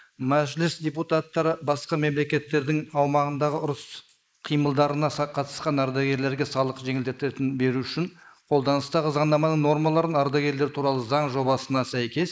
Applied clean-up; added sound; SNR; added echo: neural mask model Resemble Enhance denoiser.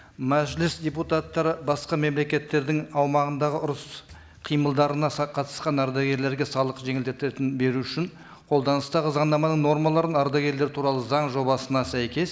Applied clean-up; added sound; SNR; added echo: none; none; none; none.